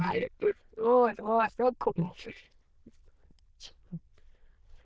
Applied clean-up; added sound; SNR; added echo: neural diffusion model UNIVERSE++.